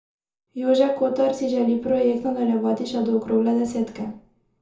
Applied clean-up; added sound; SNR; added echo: none; none; none; reverberation time 0.5 s.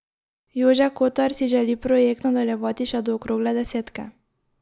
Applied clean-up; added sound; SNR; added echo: none; none; none; none.